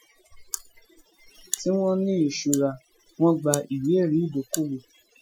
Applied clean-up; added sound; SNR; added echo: classical method Wiener filter.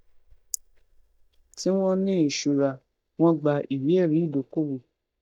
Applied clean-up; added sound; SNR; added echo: neural mask model DeepFilterNet 3.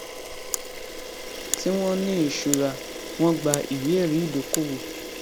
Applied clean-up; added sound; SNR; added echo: none; Camera; 7 dB; none.